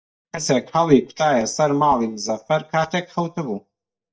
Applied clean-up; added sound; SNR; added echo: neural mask model DeepFilterNet 3.